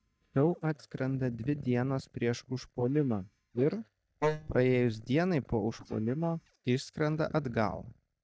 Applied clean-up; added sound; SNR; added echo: neural mask model DeepFilterNet 3.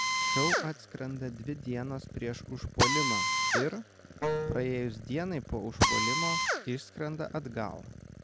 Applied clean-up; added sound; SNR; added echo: none; Drill + Wind instrument, woodwind instrument; -3 dB; none.